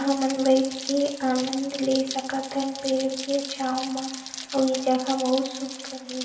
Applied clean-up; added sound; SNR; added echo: none; Rain; 11 dB; reverberation time 2.5 s.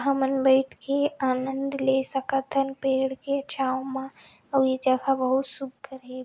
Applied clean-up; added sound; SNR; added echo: none; none; none; none.